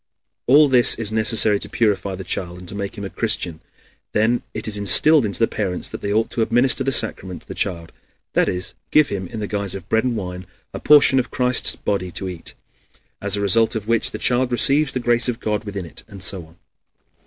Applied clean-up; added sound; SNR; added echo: none; none; none; none.